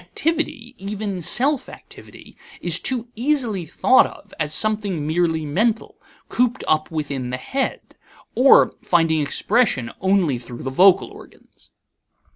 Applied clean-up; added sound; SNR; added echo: none; none; none; none.